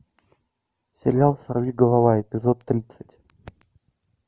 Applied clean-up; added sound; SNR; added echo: none; none; none; none.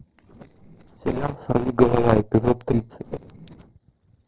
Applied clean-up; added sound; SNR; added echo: neural separator model SepFormer DNS4.